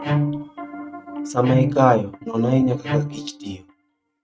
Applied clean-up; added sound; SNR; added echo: neural mask model RNNoise.